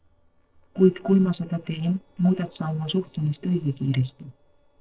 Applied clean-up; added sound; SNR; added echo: neural separator model SepFormer DNS4.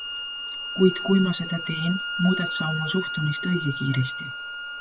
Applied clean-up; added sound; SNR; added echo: none; Bowed string instrument; 6 dB; none.